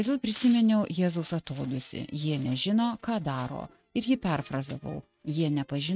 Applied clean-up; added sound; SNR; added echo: neural mask model RNNoise.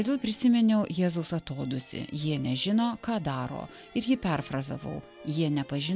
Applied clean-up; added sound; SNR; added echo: none; none; none; none.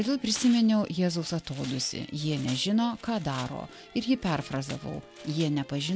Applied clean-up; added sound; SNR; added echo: none; Tearing; 19 dB; none.